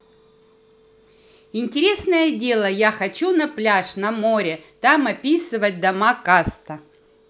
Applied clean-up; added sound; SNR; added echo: none; none; none; none.